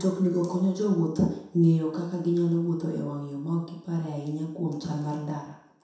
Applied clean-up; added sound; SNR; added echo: none; none; none; reverberation time 0.7 s.